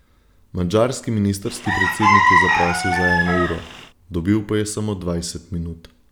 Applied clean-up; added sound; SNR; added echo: none; Chicken, rooster; -4 dB; none.